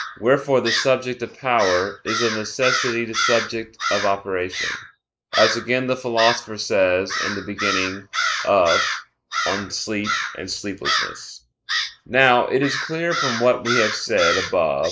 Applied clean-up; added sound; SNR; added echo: neural mask model Resemble Enhance denoiser.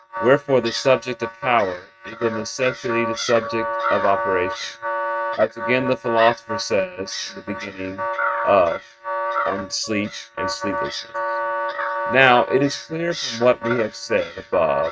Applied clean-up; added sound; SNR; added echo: neural mask model RNNoise.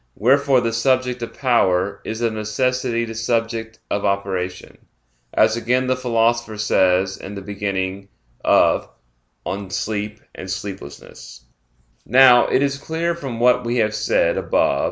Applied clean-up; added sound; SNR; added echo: none; none; none; none.